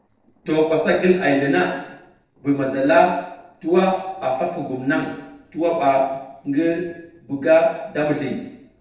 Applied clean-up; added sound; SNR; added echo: neural separator model SepFormer DNS4.